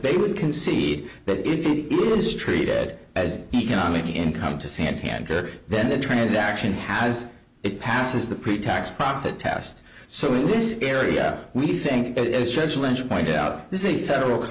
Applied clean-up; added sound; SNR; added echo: none; none; none; none.